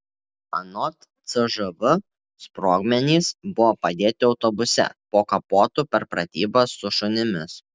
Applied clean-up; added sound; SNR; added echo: none; none; none; none.